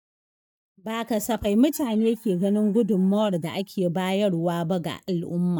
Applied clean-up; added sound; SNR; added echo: neural mask model DeepFilterNet 3.